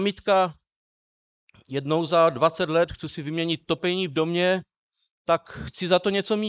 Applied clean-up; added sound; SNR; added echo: neural mask model Resemble Enhance denoiser.